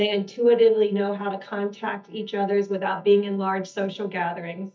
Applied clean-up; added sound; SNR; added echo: neural mask model DeepFilterNet 3.